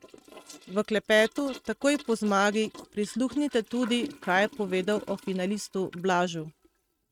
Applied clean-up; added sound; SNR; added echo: neural mask model RNNoise.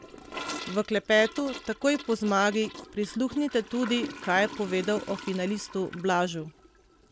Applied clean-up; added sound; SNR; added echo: none; Toilet flush / Gurgling; 14 dB; none.